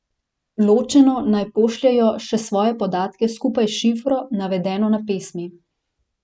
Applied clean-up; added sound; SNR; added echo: none; none; none; none.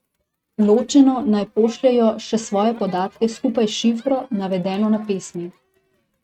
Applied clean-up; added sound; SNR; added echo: neural mask model RNNoise.